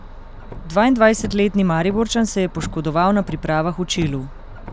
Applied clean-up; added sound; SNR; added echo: none; Car; 13 dB; none.